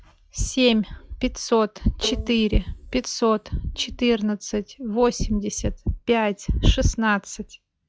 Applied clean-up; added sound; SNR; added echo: classical method log-MMSE.